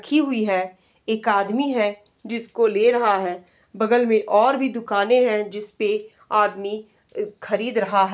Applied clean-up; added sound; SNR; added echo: none; none; none; none.